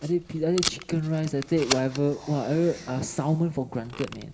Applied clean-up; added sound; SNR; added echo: none; Packing tape, duct tape; 10 dB; reverberation time 2.1 s.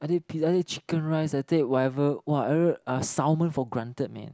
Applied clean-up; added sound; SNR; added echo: none; none; none; none.